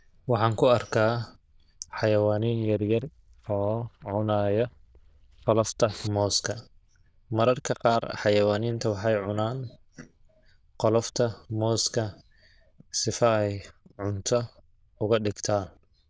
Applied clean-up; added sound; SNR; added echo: neural diffusion model UNIVERSE++.